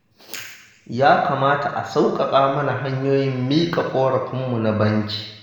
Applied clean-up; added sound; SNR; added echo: none; none; none; reverberation time 1.0 s.